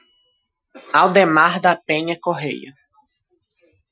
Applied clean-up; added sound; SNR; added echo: classical method Wiener filter.